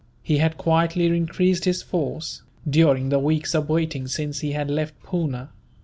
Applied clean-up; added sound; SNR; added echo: none; none; none; none.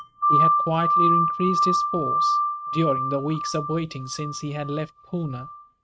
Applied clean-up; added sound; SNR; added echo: neural mask model RNNoise.